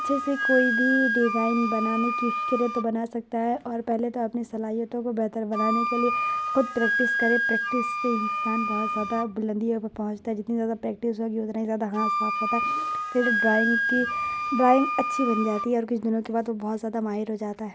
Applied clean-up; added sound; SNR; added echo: none; Wind instrument, woodwind instrument; 2 dB; none.